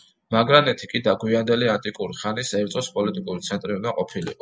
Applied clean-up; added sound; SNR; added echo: none; none; none; none.